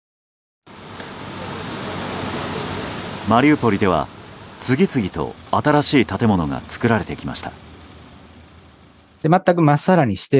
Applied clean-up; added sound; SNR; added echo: none; none; none; none.